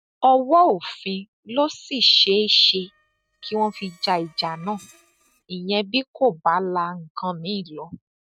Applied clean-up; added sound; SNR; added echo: neural mask model RNNoise.